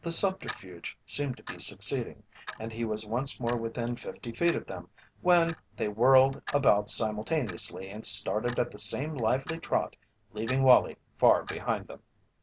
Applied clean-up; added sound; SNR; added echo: none; Clock; 19 dB; none.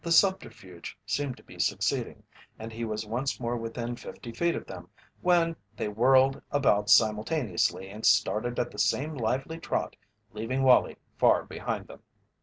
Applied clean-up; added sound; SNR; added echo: none; none; none; none.